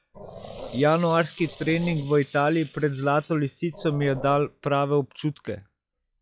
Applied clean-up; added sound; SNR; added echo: classical method log-MMSE.